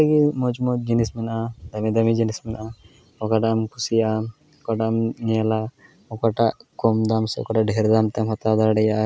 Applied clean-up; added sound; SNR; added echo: none; none; none; none.